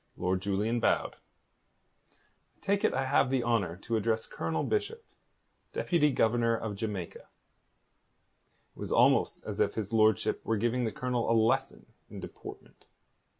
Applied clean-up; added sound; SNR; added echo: none; none; none; none.